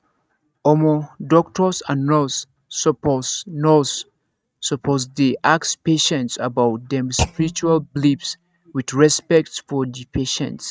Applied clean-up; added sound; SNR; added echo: neural mask model RNNoise.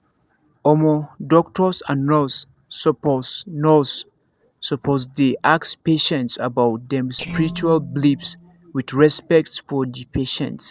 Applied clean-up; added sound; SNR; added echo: neural separator model SepFormer DNS4.